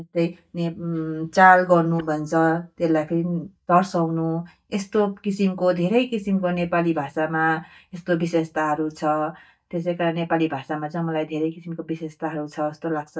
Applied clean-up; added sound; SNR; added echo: neural mask model DeepFilterNet 3.